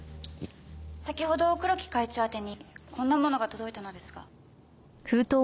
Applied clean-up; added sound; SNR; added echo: none; none; none; none.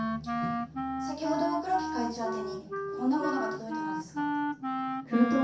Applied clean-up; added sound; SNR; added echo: none; Wind instrument, woodwind instrument; 1 dB; reverberation time 0.6 s.